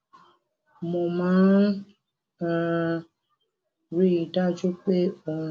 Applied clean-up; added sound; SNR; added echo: none; none; none; none.